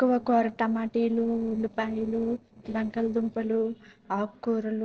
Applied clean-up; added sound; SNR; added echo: neural separator model SepFormer DNS4.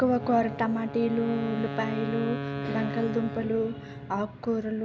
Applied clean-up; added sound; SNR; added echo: none; Wind instrument, woodwind instrument; 8 dB; none.